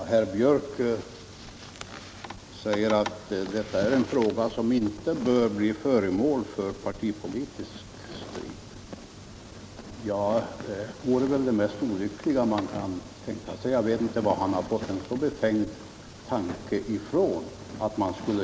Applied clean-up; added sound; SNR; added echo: none; none; none; none.